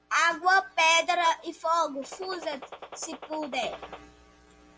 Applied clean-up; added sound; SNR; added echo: none; Gunshot, gunfire; 15 dB; none.